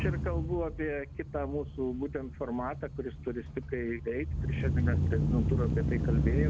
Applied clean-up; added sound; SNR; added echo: none; Engine starting / Accelerating, revving, vroom / Motor vehicle (road); -4 dB; none.